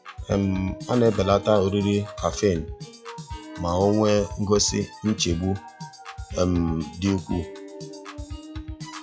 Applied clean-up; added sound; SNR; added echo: classical method log-MMSE.